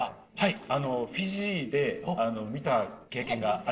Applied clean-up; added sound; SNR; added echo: neural separator model SepFormer DNS4.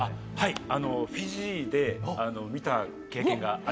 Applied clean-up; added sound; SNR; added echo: none; none; none; none.